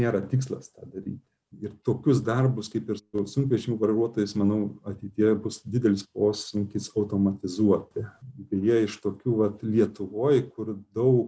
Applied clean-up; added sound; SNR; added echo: none; none; none; none.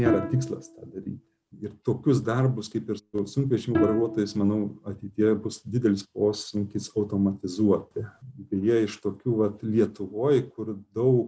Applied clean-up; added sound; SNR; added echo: none; Bowed string instrument; 7 dB; none.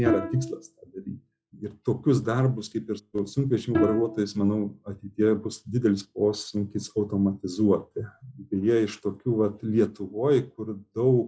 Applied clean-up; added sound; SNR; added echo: classical method log-MMSE.